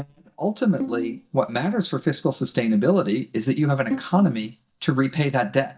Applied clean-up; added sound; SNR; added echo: neural mask model DeepFilterNet 3.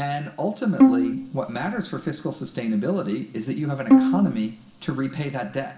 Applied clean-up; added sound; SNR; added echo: none; Bowed string instrument; -4 dB; reverberation time 1.6 s.